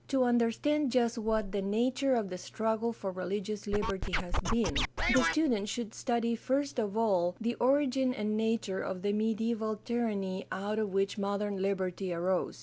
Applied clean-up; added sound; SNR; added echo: none; Scratching (performance technique); 1 dB; none.